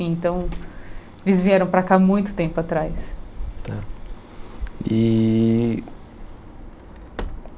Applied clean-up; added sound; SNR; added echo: none; Sliding door; 11 dB; none.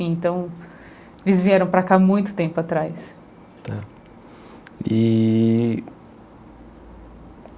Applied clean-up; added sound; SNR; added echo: none; none; none; none.